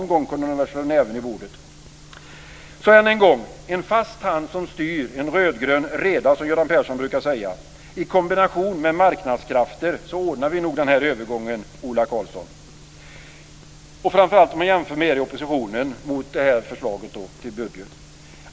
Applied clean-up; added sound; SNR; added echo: none; none; none; none.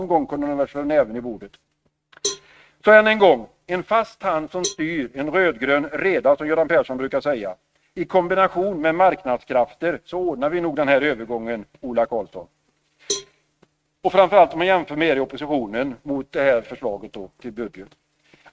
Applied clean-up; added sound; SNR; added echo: neural mask model RNNoise.